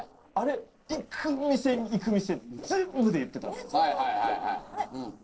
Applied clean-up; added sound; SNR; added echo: neural separator model SepFormer DNS4.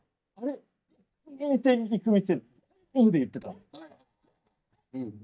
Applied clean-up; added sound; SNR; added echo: neural mask model DeepFilterNet 3.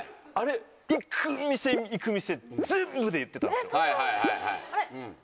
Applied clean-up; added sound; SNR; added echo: none; none; none; none.